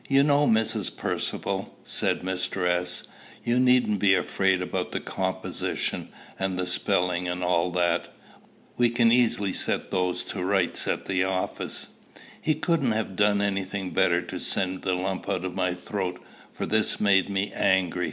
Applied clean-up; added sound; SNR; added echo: none; none; none; none.